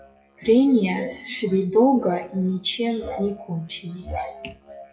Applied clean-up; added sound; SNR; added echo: classical method WPE with log-MMSE.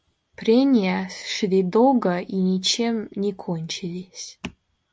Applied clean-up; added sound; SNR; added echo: none; none; none; none.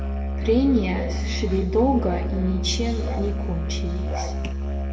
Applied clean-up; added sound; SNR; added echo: none; Musical instrument; 0 dB; reverberation time 1.7 s.